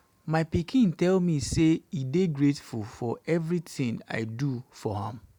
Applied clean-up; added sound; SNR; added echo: none; none; none; none.